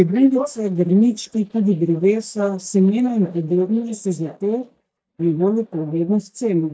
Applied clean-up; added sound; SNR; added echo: neural mask model DeepFilterNet 3.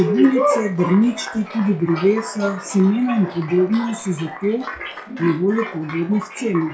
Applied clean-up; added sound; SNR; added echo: classical method WPE with log-MMSE.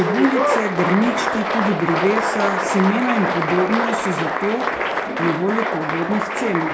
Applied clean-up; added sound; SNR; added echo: none; Applause; 0 dB; reverberation time 0.3 s.